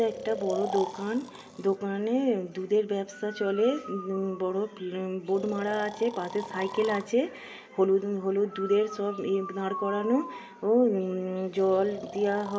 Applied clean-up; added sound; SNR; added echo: none; Breathing; 13 dB; reverberation time 2.3 s.